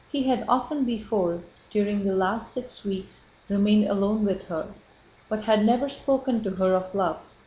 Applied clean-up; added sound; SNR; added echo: none; none; none; none.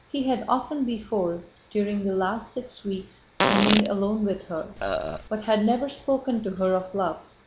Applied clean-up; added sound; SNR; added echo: none; Fart + Burping, eructation; -1 dB; none.